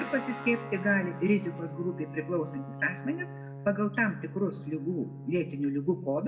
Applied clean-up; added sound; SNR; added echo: none; Guitar; 10 dB; reverberation time 0.8 s.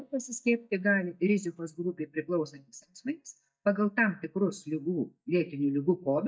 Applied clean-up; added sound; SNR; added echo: neural mask model DeepFilterNet 3.